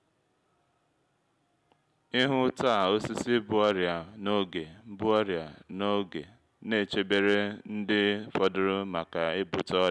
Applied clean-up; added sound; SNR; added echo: none; none; none; none.